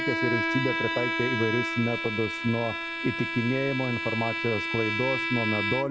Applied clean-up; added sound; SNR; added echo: none; Bowed string instrument; 1 dB; none.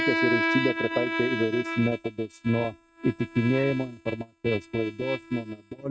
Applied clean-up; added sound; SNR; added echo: neural mask model RNNoise.